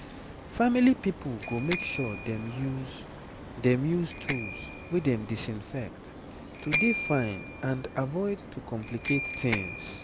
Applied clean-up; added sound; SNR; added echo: none; Bicycle bell; 7 dB; none.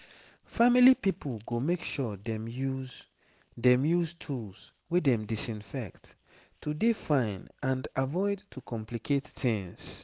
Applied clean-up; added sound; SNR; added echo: none; none; none; none.